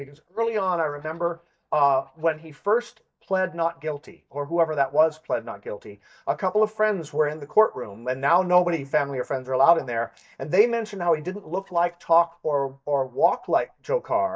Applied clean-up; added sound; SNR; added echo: neural mask model DeepFilterNet 3.